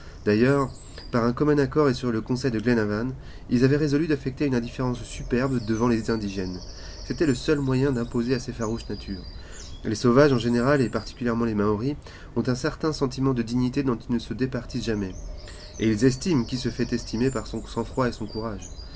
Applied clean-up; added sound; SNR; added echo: none; Bird vocalization, bird call, bird song; 15 dB; none.